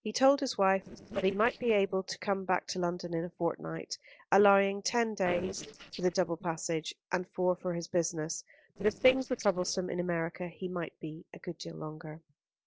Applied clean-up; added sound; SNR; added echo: neural separator model SepFormer DNS4.